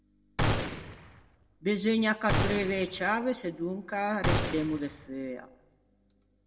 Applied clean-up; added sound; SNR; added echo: none; Gunshot, gunfire; 1 dB; reverberation time 0.9 s.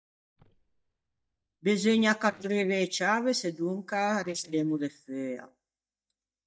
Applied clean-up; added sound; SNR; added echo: neural mask model DeepFilterNet 3.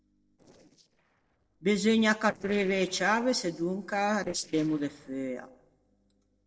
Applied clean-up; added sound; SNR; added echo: neural separator model SepFormer DNS4.